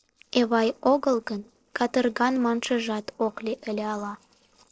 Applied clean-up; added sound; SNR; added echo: neural separator model SepFormer DNS4.